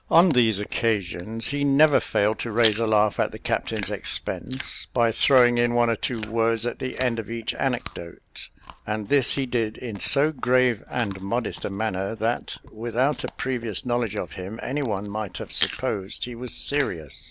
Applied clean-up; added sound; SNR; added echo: none; Chewing, mastication; 15 dB; none.